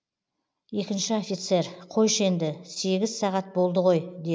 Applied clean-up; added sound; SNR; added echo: none; none; none; none.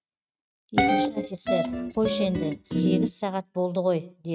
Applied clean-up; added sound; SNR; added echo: neural mask model RNNoise.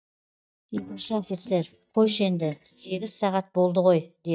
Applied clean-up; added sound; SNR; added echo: neural mask model DeepFilterNet 3.